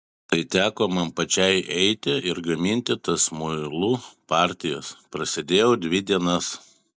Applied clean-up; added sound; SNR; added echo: none; none; none; none.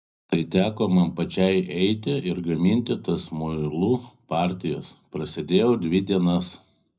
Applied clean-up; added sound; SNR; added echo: none; none; none; reverberation time 0.4 s.